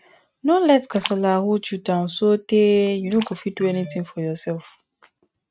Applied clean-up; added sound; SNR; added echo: neural mask model RNNoise.